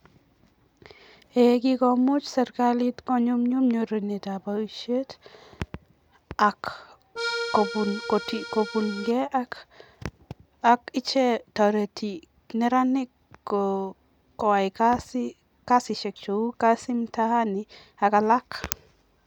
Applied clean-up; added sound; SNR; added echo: none; Accordion; 7 dB; none.